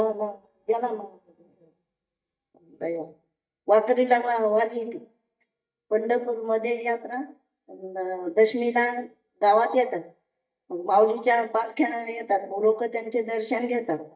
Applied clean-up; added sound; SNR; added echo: neural mask model DeepFilterNet 3.